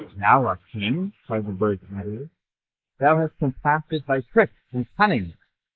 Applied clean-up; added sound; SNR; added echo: neural mask model Resemble Enhance denoiser.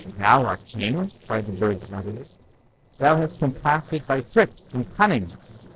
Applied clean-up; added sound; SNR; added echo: neural separator model SepFormer DNS4.